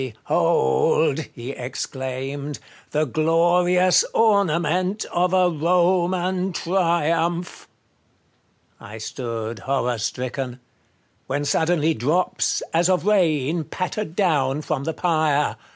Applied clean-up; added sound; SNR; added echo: none; none; none; none.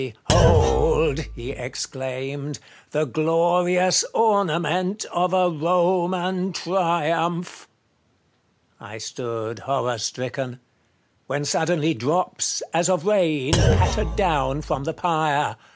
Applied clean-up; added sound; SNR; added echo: none; Thump, thud; 0 dB; none.